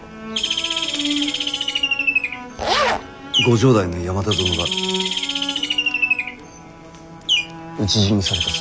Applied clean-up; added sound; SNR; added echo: none; Bird + Zipper (clothing); 0 dB; none.